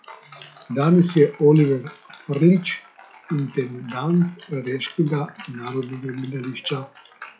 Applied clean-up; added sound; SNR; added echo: classical method log-MMSE.